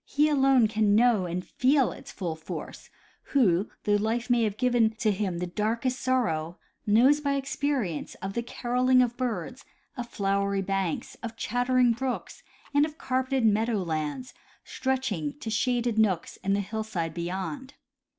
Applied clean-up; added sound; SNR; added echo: none; none; none; none.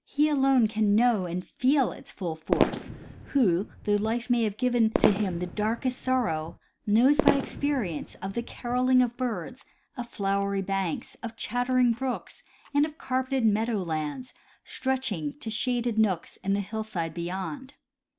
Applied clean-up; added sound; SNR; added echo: none; Fireworks; 4 dB; none.